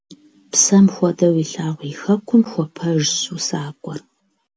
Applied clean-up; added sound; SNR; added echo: none; none; none; none.